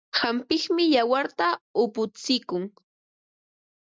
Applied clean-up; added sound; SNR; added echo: none; none; none; none.